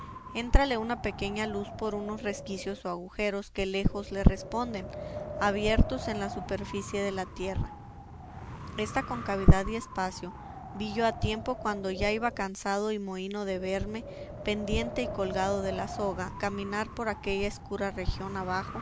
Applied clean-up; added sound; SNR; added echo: none; Wind; 11 dB; none.